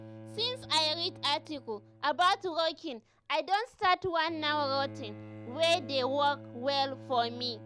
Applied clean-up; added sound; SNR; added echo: none; Bowed string instrument; 16 dB; none.